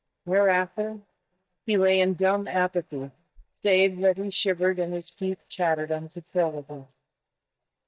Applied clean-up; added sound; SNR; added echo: neural mask model DeepFilterNet 3.